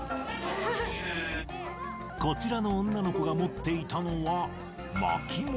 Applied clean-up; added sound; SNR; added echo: none; Bowed string instrument; 13 dB; none.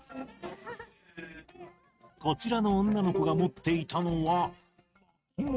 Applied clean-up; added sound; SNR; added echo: neural mask model RNNoise.